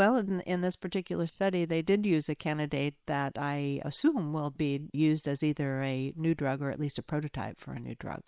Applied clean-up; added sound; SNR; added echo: neural separator model SepFormer WHAM!.